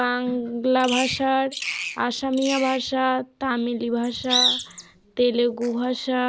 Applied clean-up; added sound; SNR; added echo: none; Bird vocalization, bird call, bird song; 13 dB; none.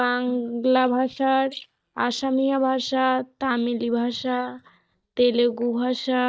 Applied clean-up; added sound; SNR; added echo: neural mask model DeepFilterNet 3.